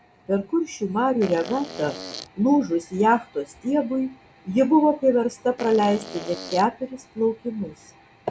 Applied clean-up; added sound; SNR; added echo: none; Fart; 12 dB; none.